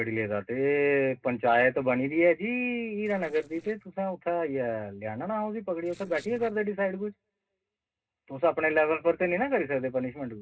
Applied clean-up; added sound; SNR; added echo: neural separator model SepFormer DNS4.